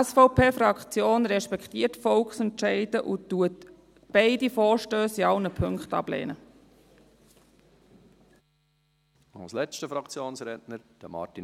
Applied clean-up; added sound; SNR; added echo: none; none; none; none.